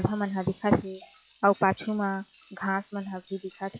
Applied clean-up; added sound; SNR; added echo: classical method log-MMSE.